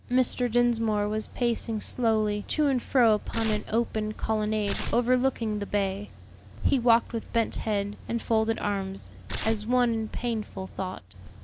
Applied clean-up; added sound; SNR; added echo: none; Tearing; 5 dB; none.